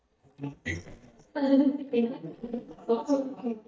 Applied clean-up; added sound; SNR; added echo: neural mask model DeepFilterNet 3.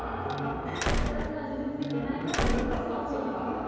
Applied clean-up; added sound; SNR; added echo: none; Slam; 0 dB; reverberation time 2.2 s.